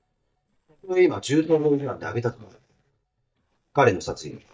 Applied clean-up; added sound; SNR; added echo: neural mask model DeepFilterNet 3.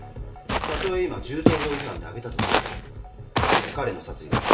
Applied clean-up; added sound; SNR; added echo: none; Walk, footsteps; -5 dB; reverberation time 0.4 s.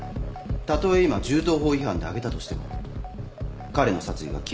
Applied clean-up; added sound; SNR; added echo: none; none; none; none.